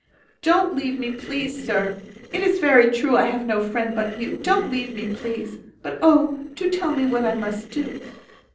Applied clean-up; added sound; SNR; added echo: neural separator model SepFormer DNS4.